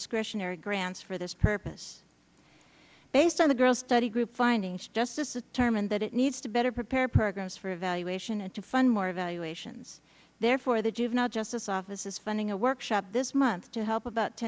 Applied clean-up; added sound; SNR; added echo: none; none; none; none.